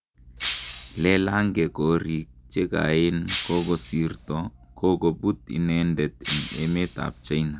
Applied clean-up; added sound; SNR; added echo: none; Shatter; 5 dB; none.